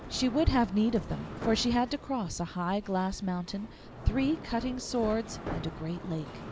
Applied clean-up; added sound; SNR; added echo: none; Hammer + Mechanisms; 11 dB; none.